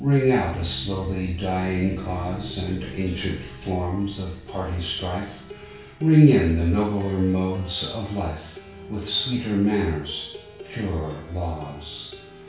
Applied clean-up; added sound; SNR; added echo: none; Plucked string instrument; 16 dB; reverberation time 0.6 s.